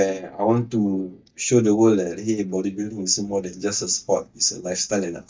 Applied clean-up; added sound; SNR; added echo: neural mask model DeepFilterNet 3.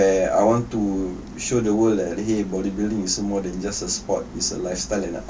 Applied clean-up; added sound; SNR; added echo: none; none; none; none.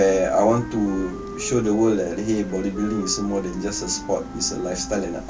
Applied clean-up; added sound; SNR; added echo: none; Wind instrument, woodwind instrument; 13 dB; none.